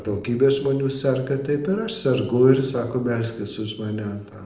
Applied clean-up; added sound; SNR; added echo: neural separator model SepFormer DNS4.